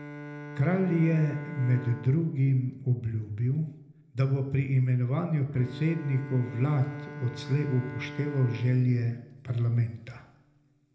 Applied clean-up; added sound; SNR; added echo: none; Bowed string instrument; 15 dB; reverberation time 0.7 s.